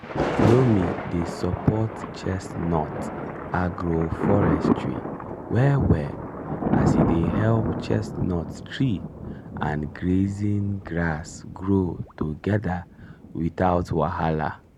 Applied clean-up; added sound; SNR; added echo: none; Thunder; 4 dB; none.